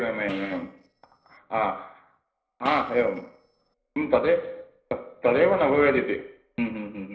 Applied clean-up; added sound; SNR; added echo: neural separator model SepFormer DNS4.